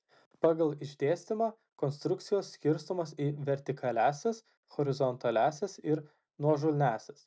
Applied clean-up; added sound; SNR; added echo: none; none; none; none.